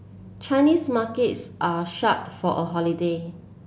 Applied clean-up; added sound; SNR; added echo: none; none; none; none.